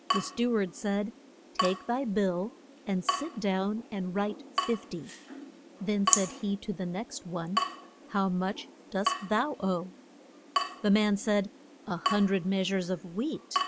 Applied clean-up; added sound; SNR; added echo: none; Drip / Water tap, faucet; 5 dB; none.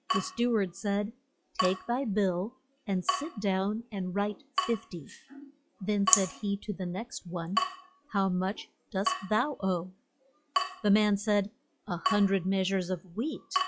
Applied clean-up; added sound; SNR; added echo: classical method log-MMSE.